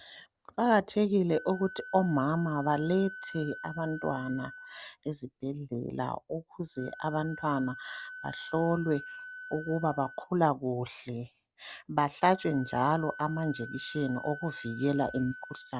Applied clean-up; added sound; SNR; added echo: none; Wind instrument, woodwind instrument; 15 dB; none.